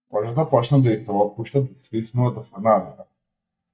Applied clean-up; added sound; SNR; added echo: neural mask model DeepFilterNet 3.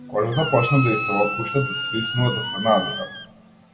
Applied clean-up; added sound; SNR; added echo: none; Squeak; 6 dB; reverberation time 1.3 s.